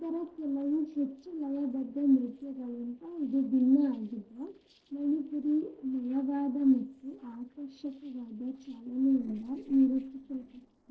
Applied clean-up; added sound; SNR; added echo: neural separator model SepFormer DNS4.